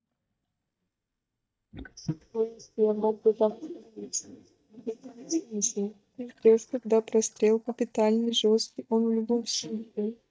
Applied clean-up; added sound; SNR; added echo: neural mask model DeepFilterNet 3.